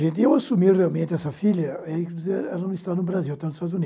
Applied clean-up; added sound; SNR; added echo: none; none; none; none.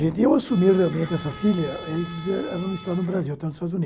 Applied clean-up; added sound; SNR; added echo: none; Thunder + Bowed string instrument; 17 dB; none.